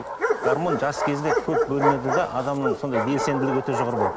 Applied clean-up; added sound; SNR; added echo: none; Bark; 0 dB; none.